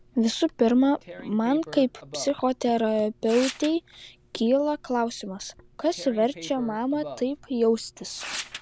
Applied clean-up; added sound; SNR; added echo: none; Tearing; 17 dB; none.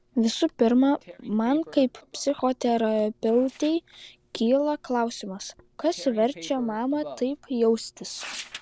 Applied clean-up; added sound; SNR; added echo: neural separator model SepFormer DNS4.